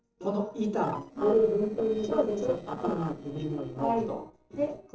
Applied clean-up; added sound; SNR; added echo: neural separator model SepFormer DNS4.